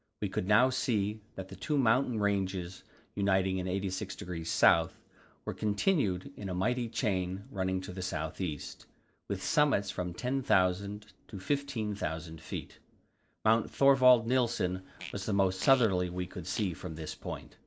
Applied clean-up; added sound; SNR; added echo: none; Fart; 17 dB; none.